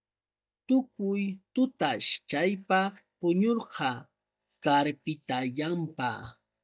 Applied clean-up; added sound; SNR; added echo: neural mask model DeepFilterNet 3.